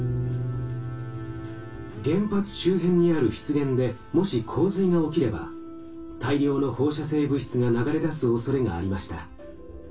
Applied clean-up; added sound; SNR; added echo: none; Piano; 12 dB; reverberation time 0.2 s.